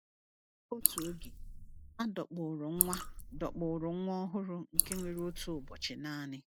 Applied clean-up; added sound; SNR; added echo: neural mask model Resemble Enhance denoiser.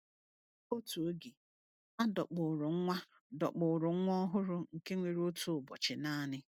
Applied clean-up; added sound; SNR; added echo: none; none; none; none.